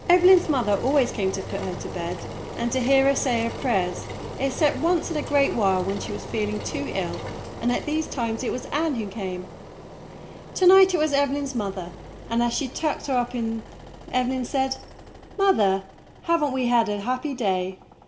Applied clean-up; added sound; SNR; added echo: none; Engine; 12 dB; reverberation time 0.5 s.